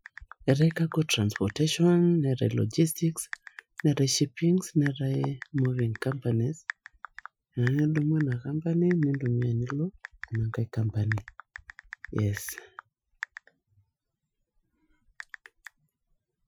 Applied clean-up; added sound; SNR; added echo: classical method Wiener filter.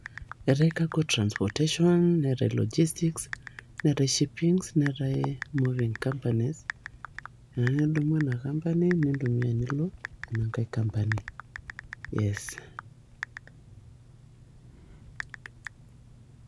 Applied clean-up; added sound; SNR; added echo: none; Typing; 15 dB; none.